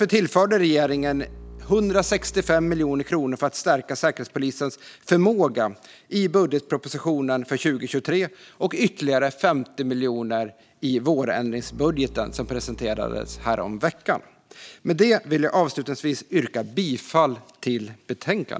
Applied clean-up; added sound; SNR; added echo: none; Bowed string instrument; 18 dB; none.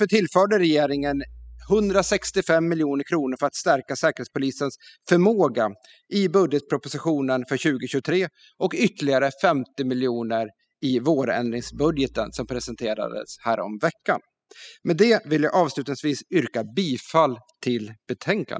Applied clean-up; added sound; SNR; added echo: classical method spectral subtraction.